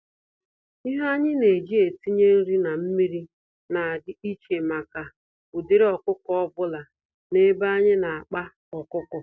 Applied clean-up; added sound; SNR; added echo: none; none; none; none.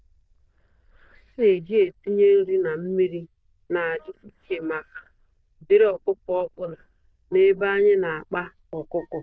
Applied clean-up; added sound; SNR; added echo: neural diffusion model UNIVERSE++.